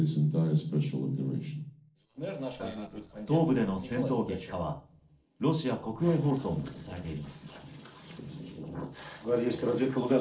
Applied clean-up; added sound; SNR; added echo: neural separator model SepFormer DNS4.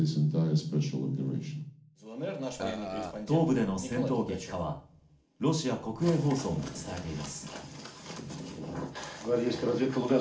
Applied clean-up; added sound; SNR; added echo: none; Burping, eructation; 7 dB; reverberation time 0.4 s.